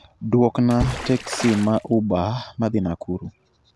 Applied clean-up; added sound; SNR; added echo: none; Water / Splash, splatter; 10 dB; none.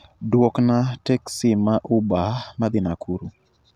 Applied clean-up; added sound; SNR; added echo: none; none; none; none.